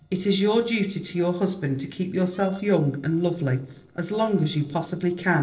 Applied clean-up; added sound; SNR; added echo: neural separator model SepFormer DNS4.